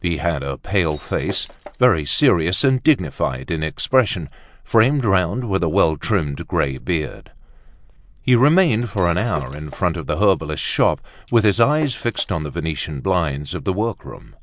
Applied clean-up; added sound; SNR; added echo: none; Shatter; 19 dB; none.